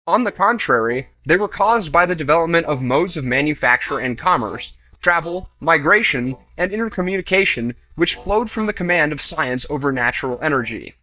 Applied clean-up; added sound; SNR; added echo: neural mask model DeepFilterNet 3.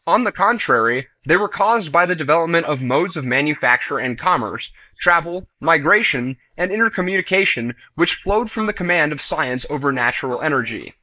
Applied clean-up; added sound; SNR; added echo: neural mask model Resemble Enhance denoiser.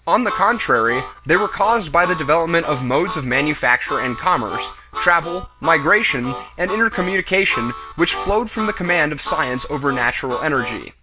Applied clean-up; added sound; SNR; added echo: none; Harmonica; 11 dB; none.